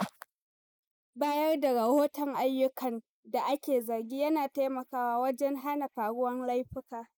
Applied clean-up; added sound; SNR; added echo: neural mask model Resemble Enhance denoiser.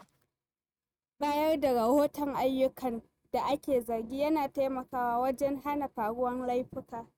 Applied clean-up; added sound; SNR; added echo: neural mask model RNNoise.